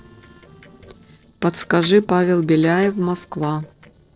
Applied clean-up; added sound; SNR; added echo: neural separator model SepFormer DNS4.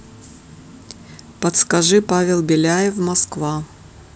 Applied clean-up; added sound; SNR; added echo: none; none; none; none.